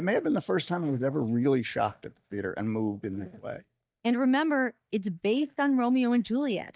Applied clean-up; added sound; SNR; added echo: neural mask model DeepFilterNet 3.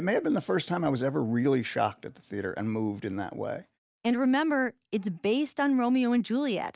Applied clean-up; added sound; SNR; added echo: none; none; none; none.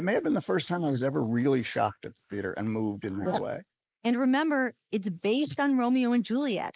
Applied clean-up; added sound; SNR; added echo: neural mask model Resemble Enhance denoiser.